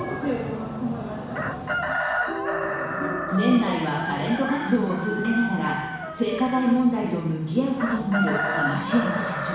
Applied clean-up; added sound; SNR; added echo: none; Chicken, rooster; 5 dB; reverberation time 1.1 s.